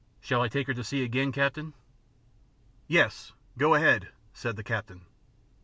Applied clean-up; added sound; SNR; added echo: none; none; none; none.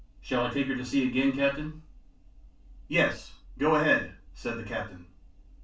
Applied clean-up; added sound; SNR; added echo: none; none; none; reverberation time 0.3 s.